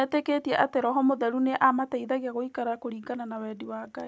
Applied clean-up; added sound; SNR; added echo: none; none; none; none.